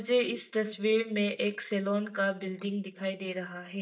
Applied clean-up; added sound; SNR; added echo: neural mask model DeepFilterNet 3.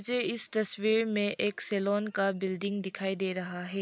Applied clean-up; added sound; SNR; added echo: none; none; none; none.